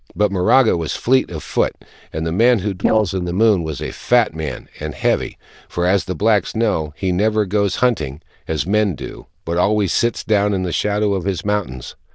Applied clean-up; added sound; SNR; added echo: neural diffusion model UNIVERSE++.